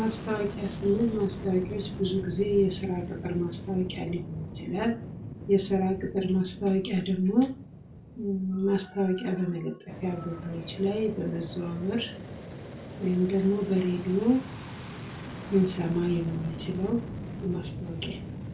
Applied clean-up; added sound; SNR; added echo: none; Fixed-wing aircraft, airplane; 10 dB; reverberation time 0.3 s.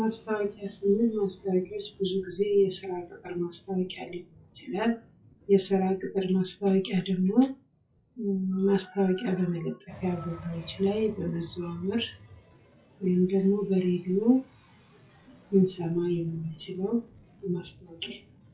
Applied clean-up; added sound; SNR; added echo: classical method WPE with log-MMSE.